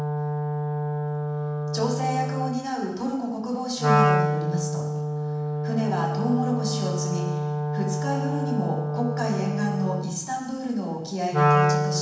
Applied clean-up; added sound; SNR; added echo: none; Wind instrument, woodwind instrument; -3 dB; reverberation time 1.1 s.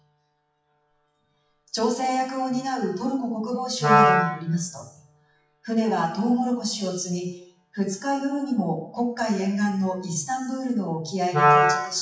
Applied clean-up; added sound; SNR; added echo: classical method WPE with log-MMSE.